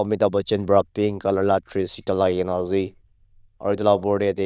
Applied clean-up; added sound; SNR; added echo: neural diffusion model UNIVERSE++.